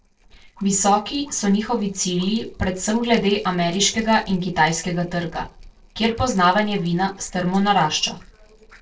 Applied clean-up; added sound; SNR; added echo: neural separator model SepFormer DNS4.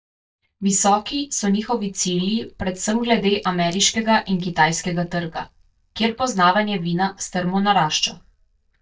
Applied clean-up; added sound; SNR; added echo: neural mask model DeepFilterNet 3.